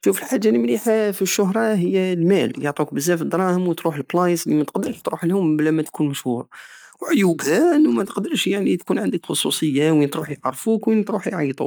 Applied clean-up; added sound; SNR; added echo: neural mask model DeepFilterNet 3.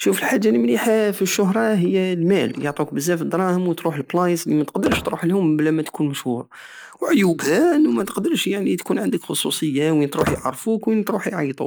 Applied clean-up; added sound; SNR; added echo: none; Squeak; 15 dB; none.